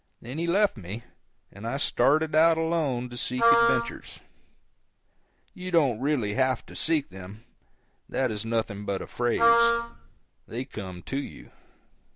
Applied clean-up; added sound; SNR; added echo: none; Wind instrument, woodwind instrument; -4 dB; none.